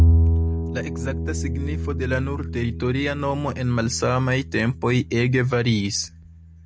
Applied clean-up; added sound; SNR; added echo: none; Bowed string instrument; 0 dB; none.